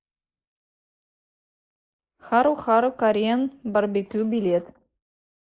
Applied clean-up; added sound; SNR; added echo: neural mask model Resemble Enhance denoiser.